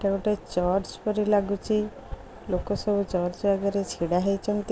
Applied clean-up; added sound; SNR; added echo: none; none; none; none.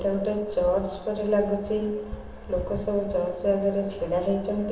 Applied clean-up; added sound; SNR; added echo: none; none; none; reverberation time 1.1 s.